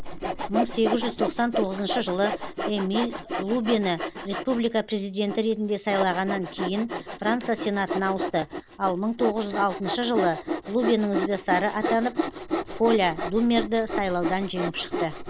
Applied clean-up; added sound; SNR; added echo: none; Sawing; 5 dB; none.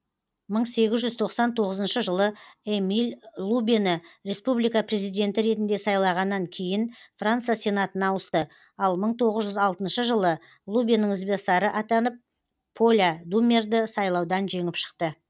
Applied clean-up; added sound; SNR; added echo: none; none; none; none.